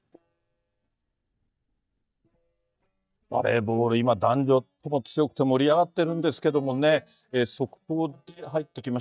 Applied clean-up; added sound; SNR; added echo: neural mask model DeepFilterNet 3.